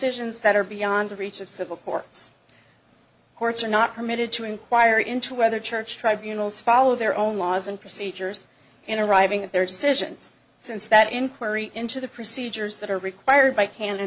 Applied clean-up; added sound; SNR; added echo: none; none; none; none.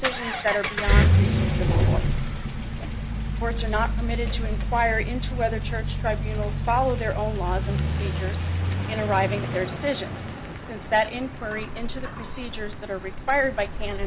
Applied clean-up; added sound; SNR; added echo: none; Accelerating, revving, vroom; -4 dB; none.